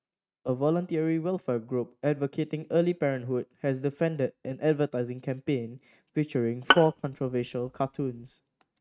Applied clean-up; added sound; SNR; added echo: neural mask model RNNoise.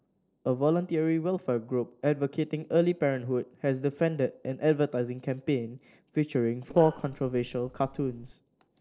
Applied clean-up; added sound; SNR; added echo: neural separator model SepFormer DNS4.